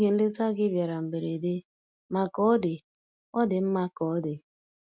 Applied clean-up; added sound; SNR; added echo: none; none; none; none.